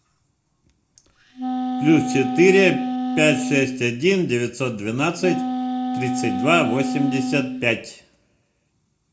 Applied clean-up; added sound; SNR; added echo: none; Wind instrument, woodwind instrument; 3 dB; reverberation time 0.3 s.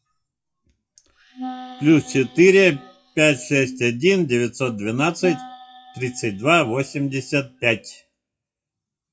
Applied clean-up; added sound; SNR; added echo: classical method WPE with log-MMSE.